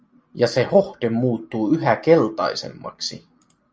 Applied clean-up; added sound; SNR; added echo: none; none; none; none.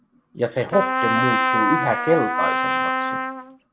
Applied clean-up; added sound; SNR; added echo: none; Trumpet; -2 dB; none.